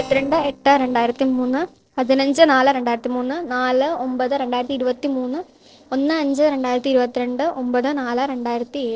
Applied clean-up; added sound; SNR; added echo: neural separator model SepFormer DNS4.